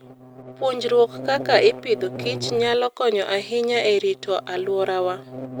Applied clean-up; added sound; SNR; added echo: none; Buzz; 14 dB; none.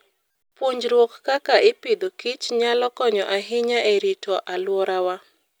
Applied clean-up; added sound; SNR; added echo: none; none; none; none.